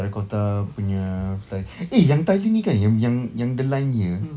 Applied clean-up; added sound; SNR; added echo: none; none; none; none.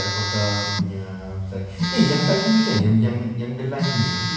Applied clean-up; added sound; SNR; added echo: none; Telephone; 5 dB; reverberation time 0.9 s.